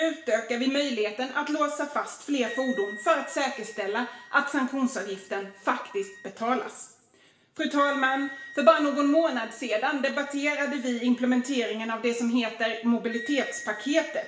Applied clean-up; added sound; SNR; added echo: none; Wind instrument, woodwind instrument; 18 dB; reverberation time 0.7 s.